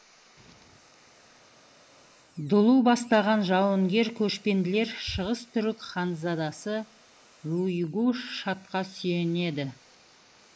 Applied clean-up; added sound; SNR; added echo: neural mask model Resemble Enhance denoiser.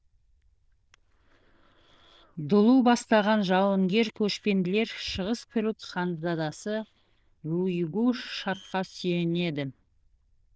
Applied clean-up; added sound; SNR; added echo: neural diffusion model UNIVERSE++.